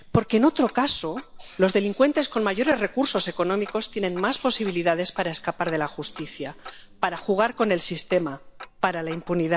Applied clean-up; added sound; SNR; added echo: none; Tick-tock; 19 dB; none.